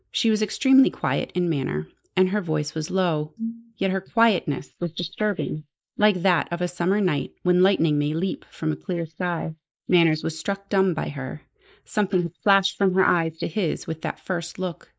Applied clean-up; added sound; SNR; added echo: neural mask model Resemble Enhance denoiser.